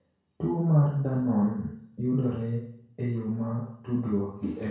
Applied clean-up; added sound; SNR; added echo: none; none; none; reverberation time 0.6 s.